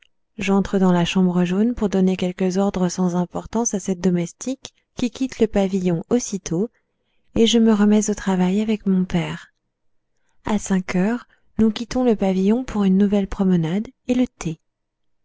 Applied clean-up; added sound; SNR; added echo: none; none; none; none.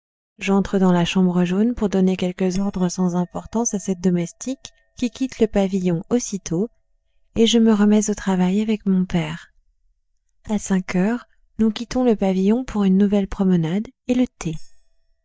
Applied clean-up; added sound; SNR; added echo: neural mask model DeepFilterNet 3.